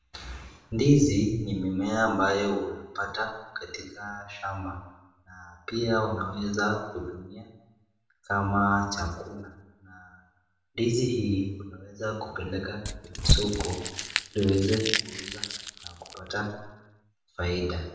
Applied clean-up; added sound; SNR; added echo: none; Crumpling, crinkling / Crushing; 1 dB; reverberation time 0.8 s.